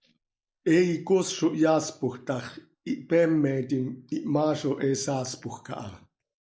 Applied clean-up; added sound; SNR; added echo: neural mask model Resemble Enhance denoiser.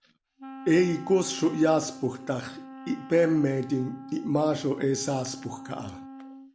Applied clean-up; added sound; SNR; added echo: none; Wind instrument, woodwind instrument; 15 dB; none.